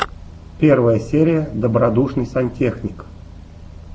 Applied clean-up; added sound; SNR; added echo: none; none; none; none.